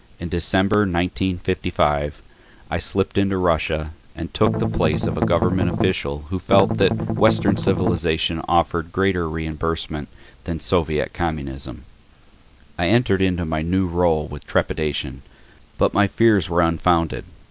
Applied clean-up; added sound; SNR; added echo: none; Strum; 1 dB; none.